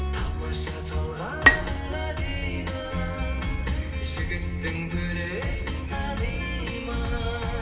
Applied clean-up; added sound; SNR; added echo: none; Bowed string instrument; -2 dB; reverberation time 2.4 s.